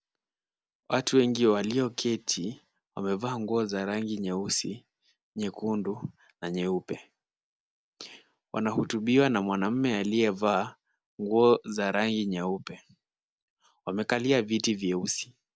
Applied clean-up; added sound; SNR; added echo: none; none; none; none.